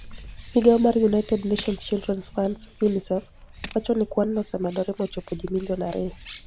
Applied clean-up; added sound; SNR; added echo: none; Tools + Bird; 17 dB; none.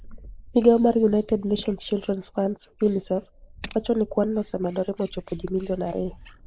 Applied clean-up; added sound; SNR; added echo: neural mask model Resemble Enhance denoiser.